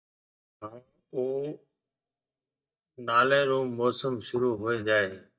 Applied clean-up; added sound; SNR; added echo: neural mask model DeepFilterNet 3.